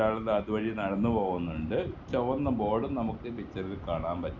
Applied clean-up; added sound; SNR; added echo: none; none; none; none.